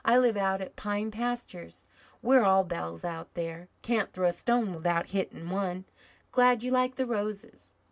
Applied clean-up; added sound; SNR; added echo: none; none; none; none.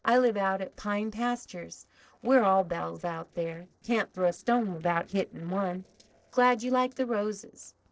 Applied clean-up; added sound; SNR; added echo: neural separator model SepFormer DNS4.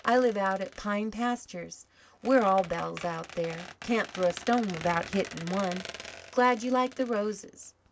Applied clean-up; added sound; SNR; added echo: none; Squeak; 16 dB; none.